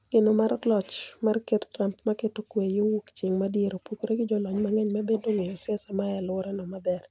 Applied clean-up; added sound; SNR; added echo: none; none; none; none.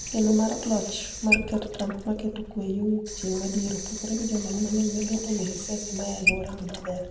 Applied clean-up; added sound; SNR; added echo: none; Sink (filling or washing) / Water tap, faucet; 5 dB; reverberation time 0.9 s.